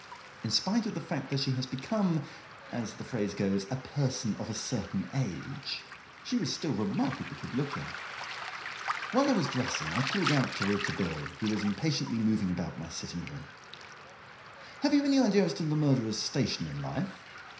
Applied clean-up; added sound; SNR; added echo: none; Waves, surf; 10 dB; reverberation time 0.5 s.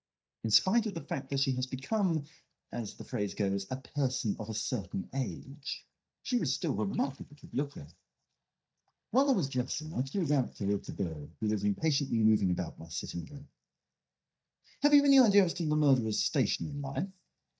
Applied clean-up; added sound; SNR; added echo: neural mask model DeepFilterNet 3.